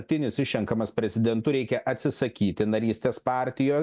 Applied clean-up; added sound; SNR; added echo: none; none; none; none.